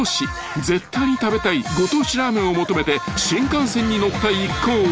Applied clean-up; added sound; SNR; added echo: none; none; none; none.